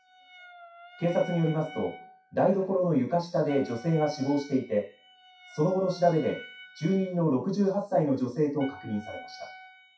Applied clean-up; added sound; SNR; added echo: classical method WPE with log-MMSE.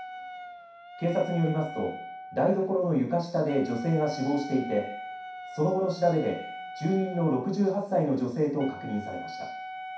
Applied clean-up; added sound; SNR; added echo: none; Wind instrument, woodwind instrument; 13 dB; reverberation time 0.6 s.